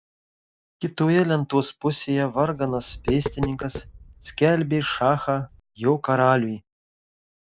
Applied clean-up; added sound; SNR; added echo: none; Tap; 13 dB; none.